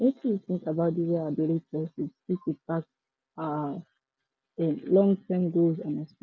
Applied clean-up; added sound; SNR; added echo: none; none; none; none.